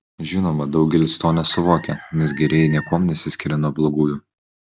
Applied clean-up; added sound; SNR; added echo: none; Chicken, rooster; 19 dB; none.